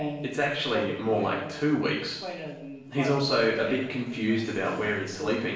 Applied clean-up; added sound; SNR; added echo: none; none; none; reverberation time 0.7 s.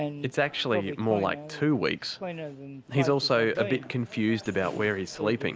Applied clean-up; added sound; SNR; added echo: none; none; none; none.